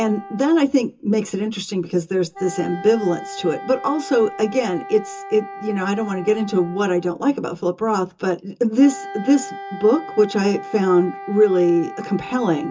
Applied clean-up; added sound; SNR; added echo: none; Wind instrument, woodwind instrument; 15 dB; reverberation time 0.2 s.